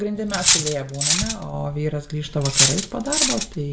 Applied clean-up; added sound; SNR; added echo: none; Cutlery, silverware; -4 dB; reverberation time 0.4 s.